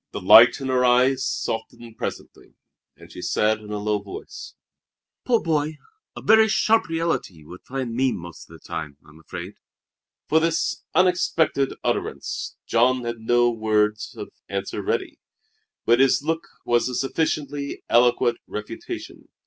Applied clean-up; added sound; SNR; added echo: none; none; none; none.